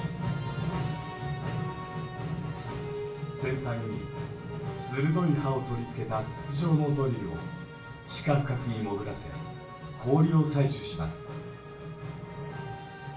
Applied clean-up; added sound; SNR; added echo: none; none; none; reverberation time 0.3 s.